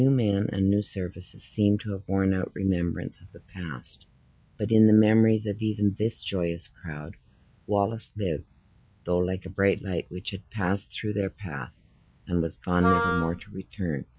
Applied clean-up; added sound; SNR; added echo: none; Wind instrument, woodwind instrument; 2 dB; none.